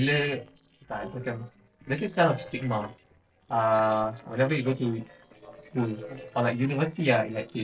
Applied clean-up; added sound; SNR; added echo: neural separator model SepFormer DNS4.